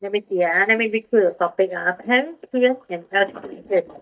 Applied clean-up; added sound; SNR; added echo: neural mask model DeepFilterNet 3.